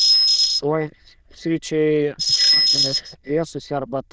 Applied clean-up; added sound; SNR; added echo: neural diffusion model UNIVERSE++.